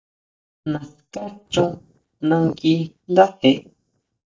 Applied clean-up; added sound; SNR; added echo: neural mask model DeepFilterNet 3.